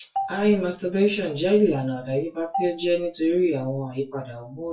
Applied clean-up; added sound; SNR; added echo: classical method WPE with log-MMSE.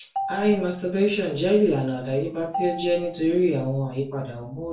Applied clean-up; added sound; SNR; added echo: none; Marimba, xylophone; 12 dB; reverberation time 0.3 s.